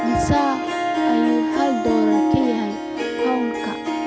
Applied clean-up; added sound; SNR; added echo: none; Harp; -3 dB; none.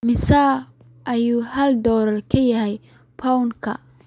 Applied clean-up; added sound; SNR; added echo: none; none; none; none.